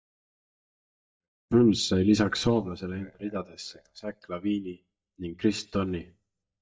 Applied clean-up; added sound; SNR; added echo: neural mask model DeepFilterNet 3.